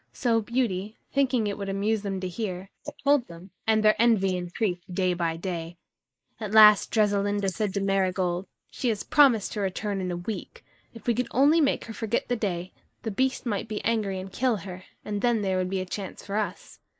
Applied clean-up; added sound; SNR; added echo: neural mask model Resemble Enhance denoiser.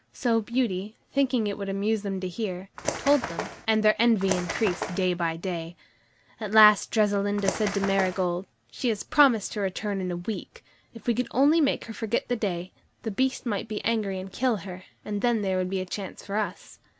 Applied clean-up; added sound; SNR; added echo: none; Bird; 6 dB; none.